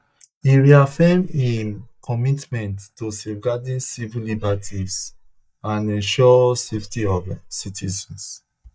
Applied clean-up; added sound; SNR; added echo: neural mask model DeepFilterNet 3.